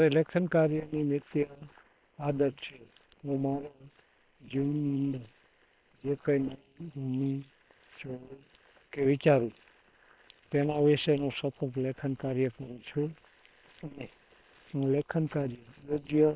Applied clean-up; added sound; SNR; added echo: neural separator model SepFormer WHAM!.